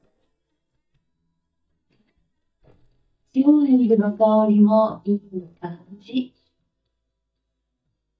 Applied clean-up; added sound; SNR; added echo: neural mask model DeepFilterNet 3.